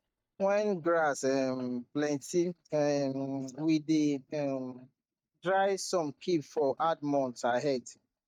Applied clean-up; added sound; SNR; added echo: neural mask model DeepFilterNet 3.